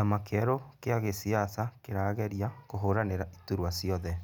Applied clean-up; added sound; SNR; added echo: none; none; none; none.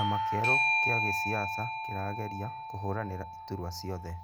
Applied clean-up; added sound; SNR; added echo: none; Bell / Doorbell; -4 dB; none.